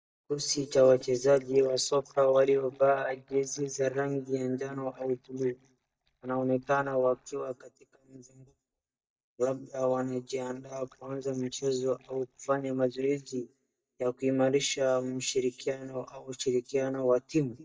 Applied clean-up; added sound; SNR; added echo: neural mask model DeepFilterNet 3.